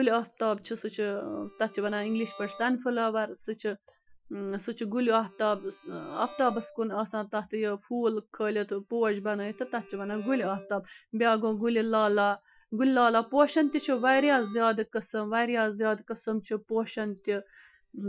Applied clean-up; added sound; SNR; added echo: classical method Wiener filter.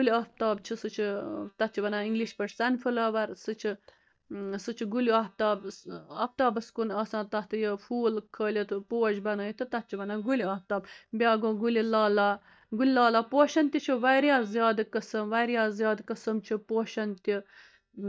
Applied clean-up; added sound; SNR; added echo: neural mask model DeepFilterNet 3.